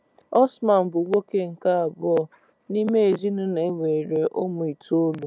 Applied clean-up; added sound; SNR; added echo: none; none; none; none.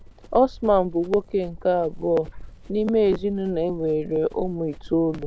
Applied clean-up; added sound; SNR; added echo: none; Run; 15 dB; none.